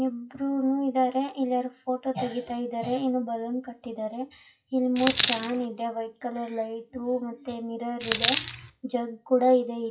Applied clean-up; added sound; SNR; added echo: classical method WPE with log-MMSE.